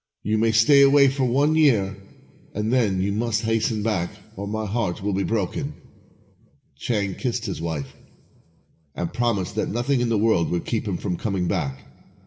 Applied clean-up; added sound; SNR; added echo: none; none; none; reverberation time 2.9 s.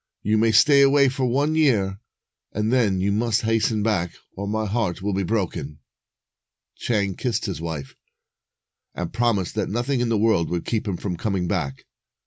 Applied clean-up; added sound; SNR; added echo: none; none; none; none.